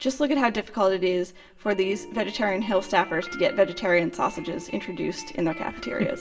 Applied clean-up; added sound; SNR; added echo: none; none; none; reverberation time 0.4 s.